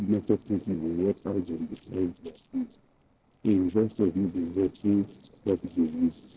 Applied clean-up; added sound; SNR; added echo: neural separator model SepFormer DNS4.